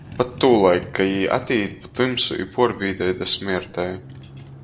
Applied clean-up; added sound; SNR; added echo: none; Motorcycle; 18 dB; none.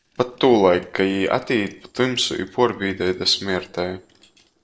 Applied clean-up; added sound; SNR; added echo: neural separator model SepFormer DNS4.